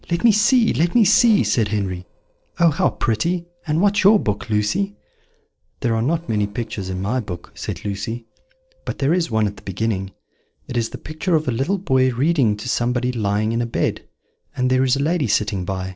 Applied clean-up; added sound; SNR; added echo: neural separator model SepFormer DNS4.